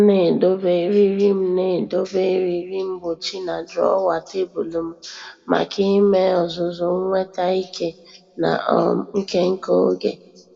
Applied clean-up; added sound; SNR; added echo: none; none; none; reverberation time 1.5 s.